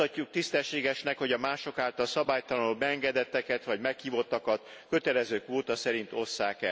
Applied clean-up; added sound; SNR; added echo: none; none; none; none.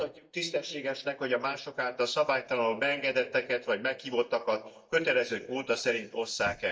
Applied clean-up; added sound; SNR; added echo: neural mask model DeepFilterNet 3.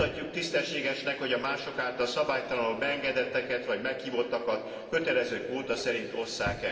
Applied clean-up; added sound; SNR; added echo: none; Drawer open or close; 18 dB; reverberation time 2.7 s.